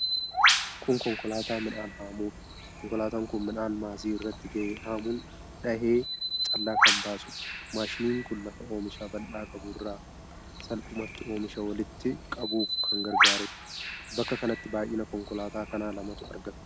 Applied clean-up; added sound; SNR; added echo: none; Bird; -1 dB; none.